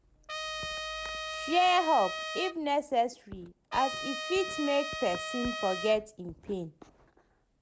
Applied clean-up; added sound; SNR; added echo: none; Trumpet; 6 dB; none.